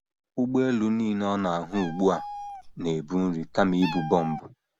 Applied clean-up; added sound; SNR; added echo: none; Meow; 12 dB; none.